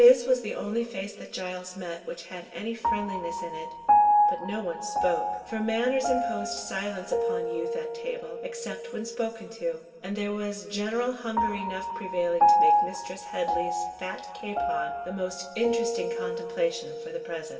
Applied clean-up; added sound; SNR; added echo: none; Piano; -1 dB; reverberation time 2.1 s.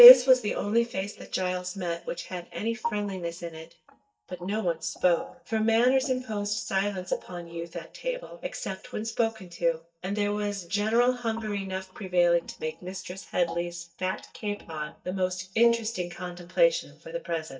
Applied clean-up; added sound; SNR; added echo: neural mask model DeepFilterNet 3.